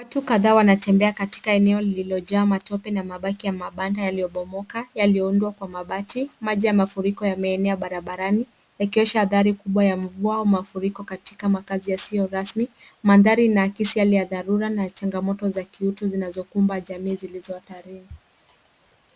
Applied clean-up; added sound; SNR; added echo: none; none; none; none.